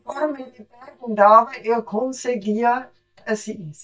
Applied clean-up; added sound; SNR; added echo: neural mask model DeepFilterNet 3.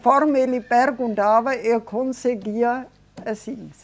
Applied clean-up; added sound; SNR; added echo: none; none; none; none.